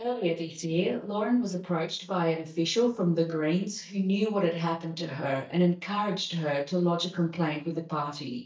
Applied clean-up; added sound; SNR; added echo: neural mask model DeepFilterNet 3.